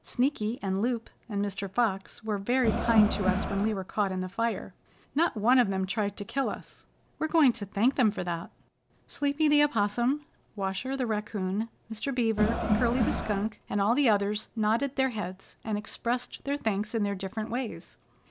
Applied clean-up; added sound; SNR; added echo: none; Crowd; -1 dB; none.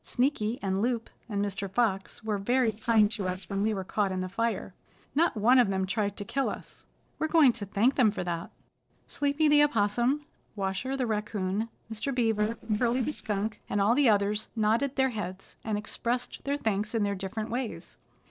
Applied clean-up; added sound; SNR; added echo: neural separator model SepFormer DNS4.